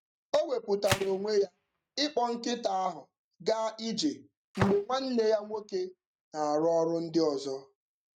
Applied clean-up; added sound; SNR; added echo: neural mask model RNNoise.